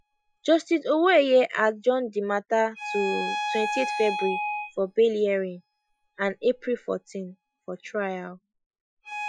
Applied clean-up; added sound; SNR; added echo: classical method Wiener filter.